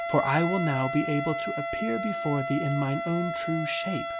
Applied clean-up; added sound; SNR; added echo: none; Wind instrument, woodwind instrument; 3 dB; none.